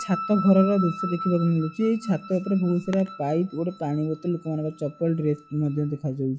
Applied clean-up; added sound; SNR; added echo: classical method log-MMSE.